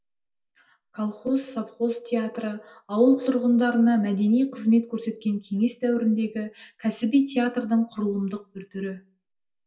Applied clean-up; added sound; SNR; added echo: none; none; none; reverberation time 0.2 s.